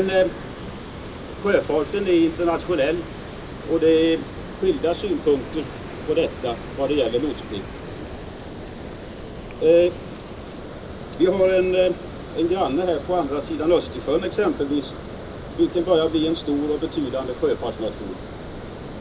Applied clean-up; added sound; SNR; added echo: none; Water; 11 dB; reverberation time 0.2 s.